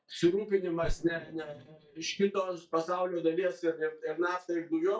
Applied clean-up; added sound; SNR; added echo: neural mask model DeepFilterNet 3.